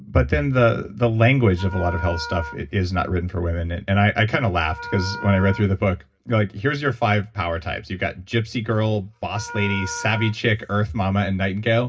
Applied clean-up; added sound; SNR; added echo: none; Wind instrument, woodwind instrument; 15 dB; reverberation time 0.4 s.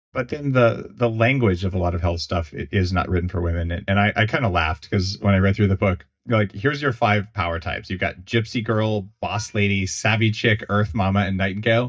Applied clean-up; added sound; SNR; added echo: neural mask model DeepFilterNet 3.